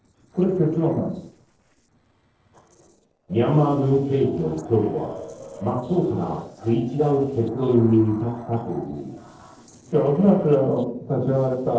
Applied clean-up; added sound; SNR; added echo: neural separator model SepFormer DNS4.